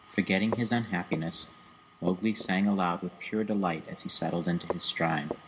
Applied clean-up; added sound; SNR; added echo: none; Walk, footsteps; 13 dB; reverberation time 0.8 s.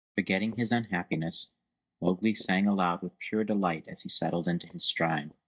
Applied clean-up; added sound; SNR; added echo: neural mask model DeepFilterNet 3.